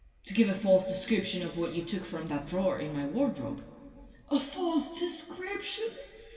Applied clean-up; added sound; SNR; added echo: none; none; none; reverberation time 2.3 s.